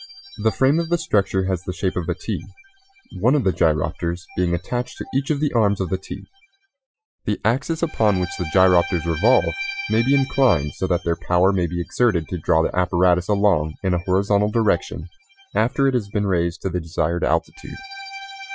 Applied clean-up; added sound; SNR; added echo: classical method Wiener filter.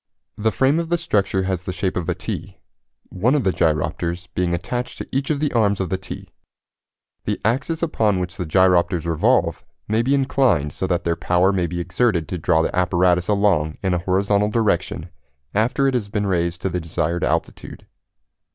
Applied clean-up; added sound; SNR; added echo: none; none; none; none.